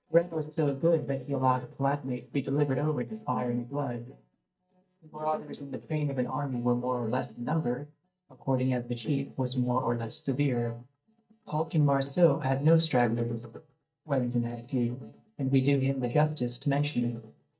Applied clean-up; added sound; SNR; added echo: neural mask model DeepFilterNet 3.